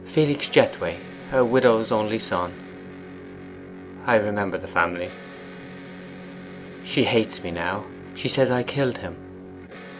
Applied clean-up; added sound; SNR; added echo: none; Electric guitar; 14 dB; none.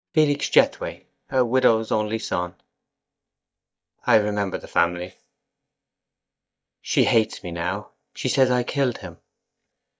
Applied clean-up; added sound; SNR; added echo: neural mask model DeepFilterNet 3.